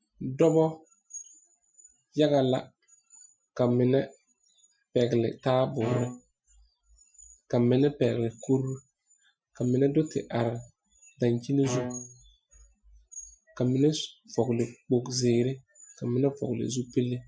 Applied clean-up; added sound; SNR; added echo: classical method Wiener filter.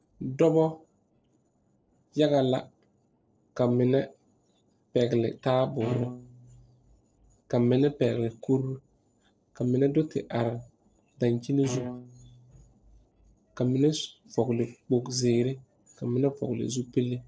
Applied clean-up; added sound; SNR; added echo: neural separator model SepFormer DNS4.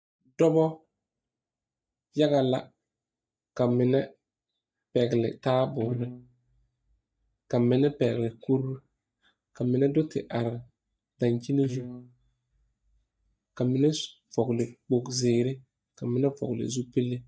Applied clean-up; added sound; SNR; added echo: neural mask model DeepFilterNet 3.